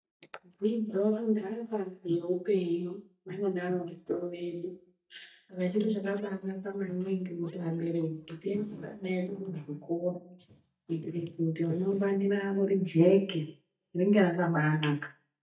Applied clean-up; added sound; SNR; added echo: neural mask model DeepFilterNet 3.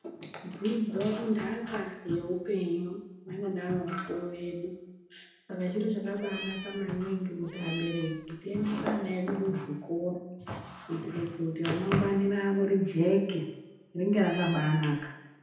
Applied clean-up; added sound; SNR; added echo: none; Cat; 13 dB; reverberation time 0.9 s.